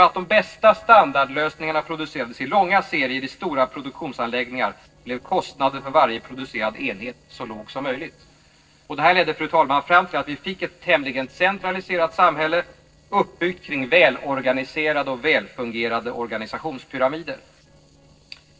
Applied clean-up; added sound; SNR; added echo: neural separator model SepFormer DNS4.